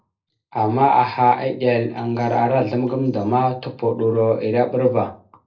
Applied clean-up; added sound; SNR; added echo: neural separator model SepFormer DNS4.